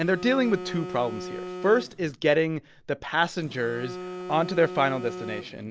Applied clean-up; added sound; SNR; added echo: none; Telephone; 11 dB; none.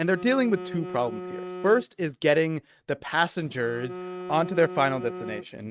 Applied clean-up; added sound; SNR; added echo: neural mask model RNNoise.